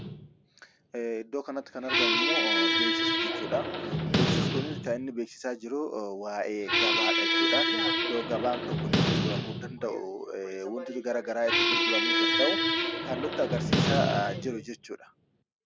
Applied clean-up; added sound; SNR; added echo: none; Squeak; -5 dB; none.